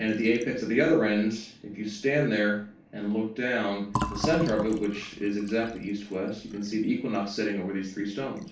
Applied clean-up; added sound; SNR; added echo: none; Fill (with liquid); 13 dB; reverberation time 0.3 s.